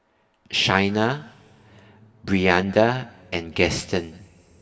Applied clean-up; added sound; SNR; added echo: none; none; none; reverberation time 2.7 s.